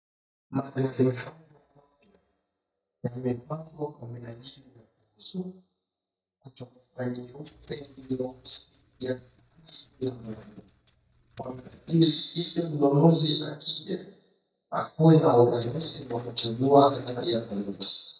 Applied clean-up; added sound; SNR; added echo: neural mask model DeepFilterNet 3.